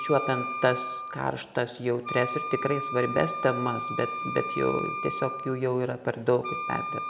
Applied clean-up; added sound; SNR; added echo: none; Wind instrument, woodwind instrument; 6 dB; none.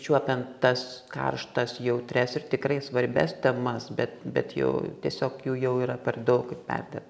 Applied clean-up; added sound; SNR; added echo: none; none; none; none.